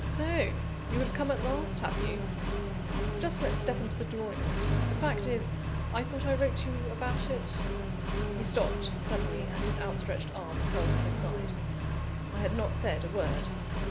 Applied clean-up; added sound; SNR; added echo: none; Accelerating, revving, vroom; -4 dB; none.